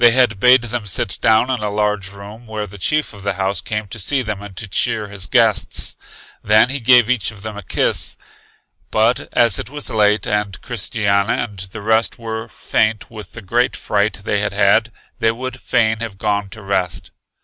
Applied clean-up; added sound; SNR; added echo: none; none; none; none.